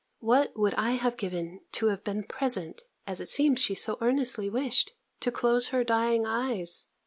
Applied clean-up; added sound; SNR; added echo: none; none; none; none.